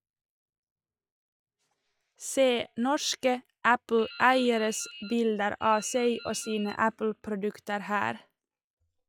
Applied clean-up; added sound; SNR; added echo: classical method log-MMSE.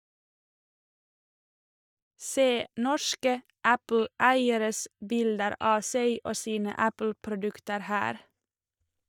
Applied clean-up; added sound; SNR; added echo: neural mask model DeepFilterNet 3.